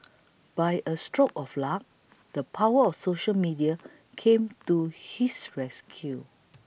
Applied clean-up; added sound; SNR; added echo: none; none; none; none.